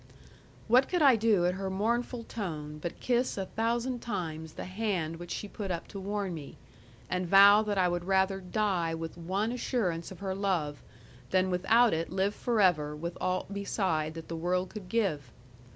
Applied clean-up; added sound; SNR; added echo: none; none; none; none.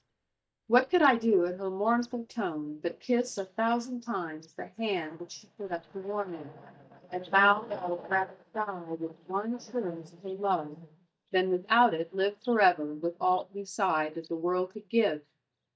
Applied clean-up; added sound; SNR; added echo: neural mask model DeepFilterNet 3.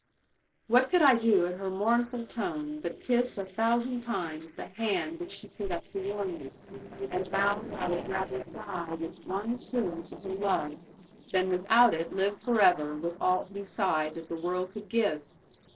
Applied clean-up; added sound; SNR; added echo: neural separator model SepFormer DNS4.